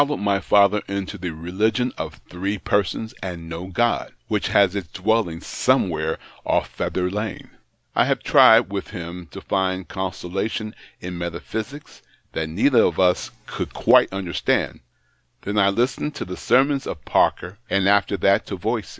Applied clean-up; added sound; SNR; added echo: none; none; none; none.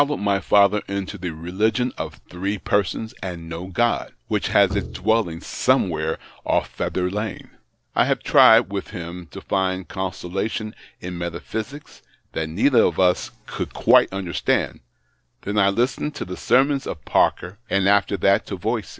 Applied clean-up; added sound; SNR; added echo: neural separator model SepFormer DNS4.